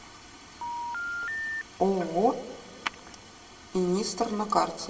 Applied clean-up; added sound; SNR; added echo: none; Telephone; 4 dB; reverberation time 1.0 s.